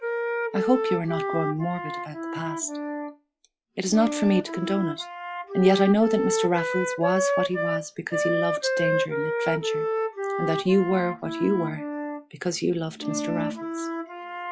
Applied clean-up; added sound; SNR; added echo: classical method log-MMSE.